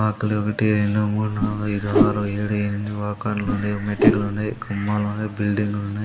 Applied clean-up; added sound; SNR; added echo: none; Whoosh, swoosh, swish; 1 dB; none.